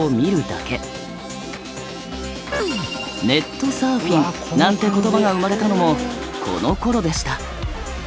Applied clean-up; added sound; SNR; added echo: none; none; none; none.